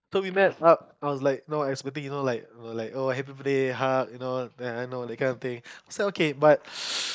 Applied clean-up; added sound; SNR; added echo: neural mask model DeepFilterNet 3.